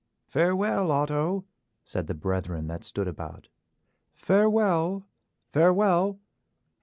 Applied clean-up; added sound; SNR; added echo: none; none; none; none.